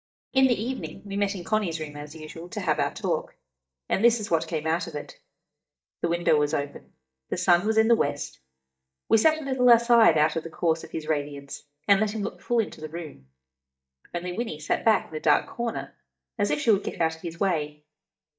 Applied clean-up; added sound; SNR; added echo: neural mask model DeepFilterNet 3.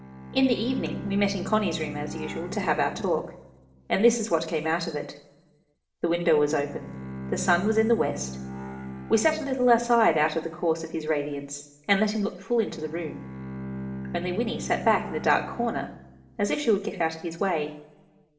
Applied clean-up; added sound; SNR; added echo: none; Bowed string instrument; 12 dB; reverberation time 0.8 s.